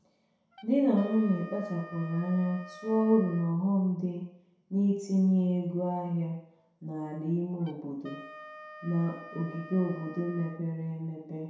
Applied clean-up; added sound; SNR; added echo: none; Wind instrument, woodwind instrument; 20 dB; reverberation time 0.7 s.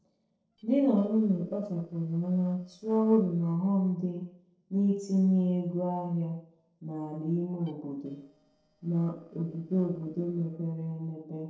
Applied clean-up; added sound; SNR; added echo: neural separator model SepFormer DNS4.